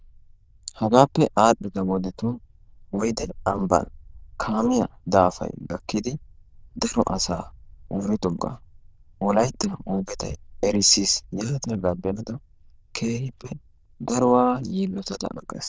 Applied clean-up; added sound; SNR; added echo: neural diffusion model UNIVERSE++.